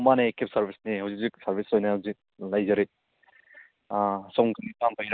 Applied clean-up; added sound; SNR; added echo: none; none; none; none.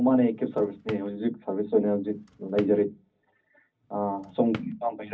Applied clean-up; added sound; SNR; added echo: none; Drawer open or close; 19 dB; reverberation time 0.4 s.